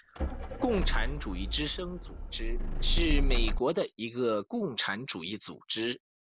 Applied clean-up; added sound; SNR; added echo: none; Motor vehicle (road); -4 dB; none.